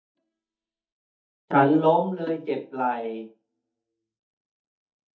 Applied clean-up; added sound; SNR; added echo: neural mask model DeepFilterNet 3.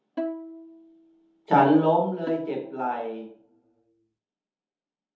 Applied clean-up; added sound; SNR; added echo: none; Bowed string instrument; 11 dB; reverberation time 0.6 s.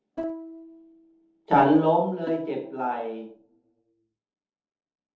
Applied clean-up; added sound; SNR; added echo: neural separator model SepFormer DNS4.